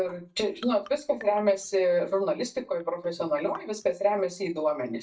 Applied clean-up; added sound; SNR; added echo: neural mask model DeepFilterNet 3.